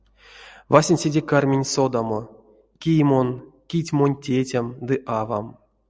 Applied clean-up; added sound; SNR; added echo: none; none; none; none.